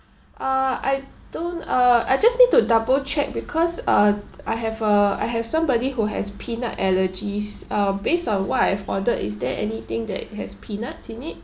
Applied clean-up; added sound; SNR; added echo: none; none; none; none.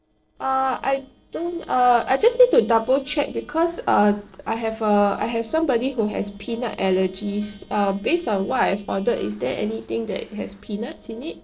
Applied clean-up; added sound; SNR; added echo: neural separator model SepFormer DNS4.